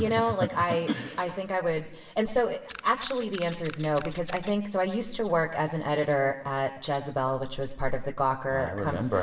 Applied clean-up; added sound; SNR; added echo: none; Camera; 19 dB; reverberation time 0.8 s.